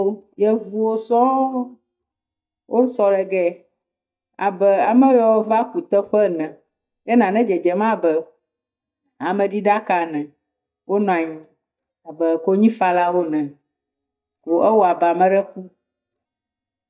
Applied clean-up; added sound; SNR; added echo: neural mask model DeepFilterNet 3.